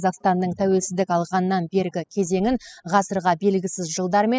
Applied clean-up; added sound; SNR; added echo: classical method spectral subtraction.